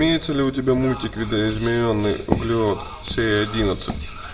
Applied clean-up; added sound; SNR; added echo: none; Walk, footsteps; 10 dB; reverberation time 1.2 s.